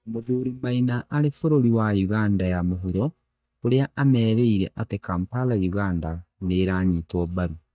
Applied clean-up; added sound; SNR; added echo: neural mask model DeepFilterNet 3.